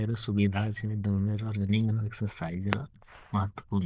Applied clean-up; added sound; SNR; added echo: neural diffusion model UNIVERSE++.